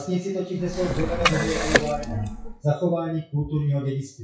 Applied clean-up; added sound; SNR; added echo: classical method WPE with log-MMSE.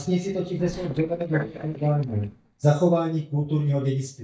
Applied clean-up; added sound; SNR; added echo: neural mask model DeepFilterNet 3.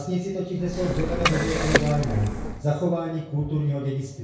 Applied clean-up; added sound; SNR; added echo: none; Liquid; 0 dB; reverberation time 0.5 s.